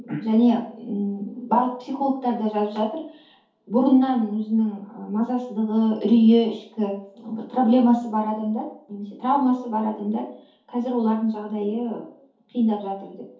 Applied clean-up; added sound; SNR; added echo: none; none; none; reverberation time 0.5 s.